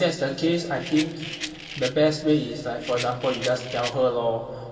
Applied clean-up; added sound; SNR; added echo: none; Rattle; 12 dB; reverberation time 2.7 s.